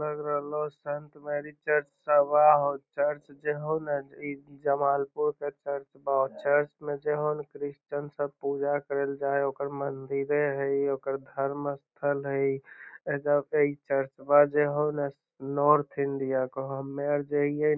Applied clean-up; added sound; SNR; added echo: none; none; none; none.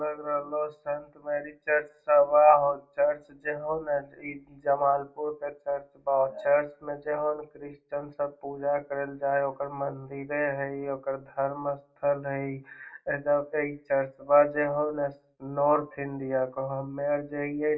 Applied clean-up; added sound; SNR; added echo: none; none; none; reverberation time 0.2 s.